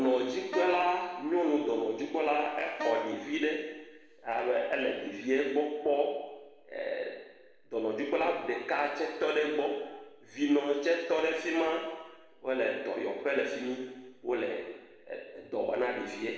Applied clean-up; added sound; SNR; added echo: none; Wind instrument, woodwind instrument; 9 dB; reverberation time 1.1 s.